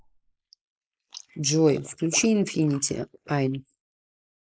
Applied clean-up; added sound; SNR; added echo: neural mask model Resemble Enhance denoiser.